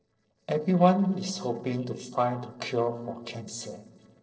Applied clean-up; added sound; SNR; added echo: neural separator model SepFormer DNS4.